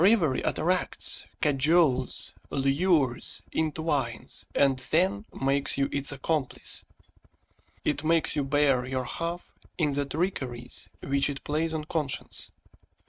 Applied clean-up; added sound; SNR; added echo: neural mask model RNNoise.